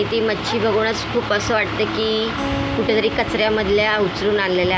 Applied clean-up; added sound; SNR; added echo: none; Acoustic guitar; 14 dB; none.